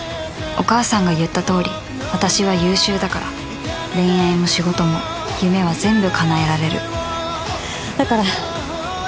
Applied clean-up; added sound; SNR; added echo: none; none; none; none.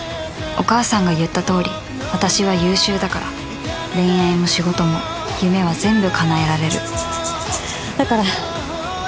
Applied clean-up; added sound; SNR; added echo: none; Rattle (instrument); 11 dB; none.